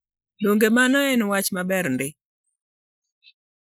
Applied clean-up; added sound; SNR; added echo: neural mask model Resemble Enhance denoiser.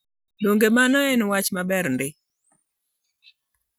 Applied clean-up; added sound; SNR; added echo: none; none; none; none.